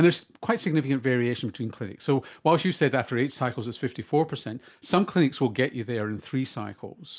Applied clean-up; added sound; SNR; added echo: none; none; none; none.